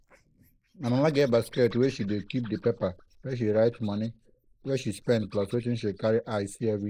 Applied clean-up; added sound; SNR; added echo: neural mask model Resemble Enhance denoiser.